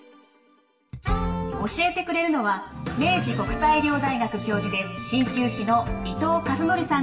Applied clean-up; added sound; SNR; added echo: none; Ratchet, pawl; 15 dB; reverberation time 1.1 s.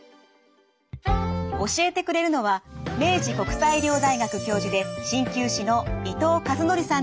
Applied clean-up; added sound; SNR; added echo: none; none; none; none.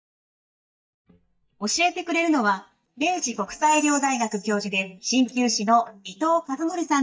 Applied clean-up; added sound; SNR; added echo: neural mask model DeepFilterNet 3.